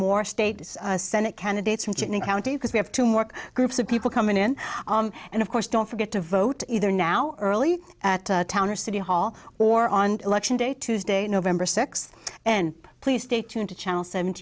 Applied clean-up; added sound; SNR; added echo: none; none; none; none.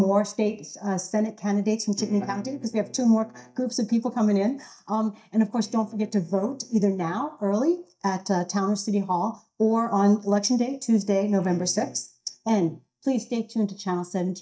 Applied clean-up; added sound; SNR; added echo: neural mask model DeepFilterNet 3.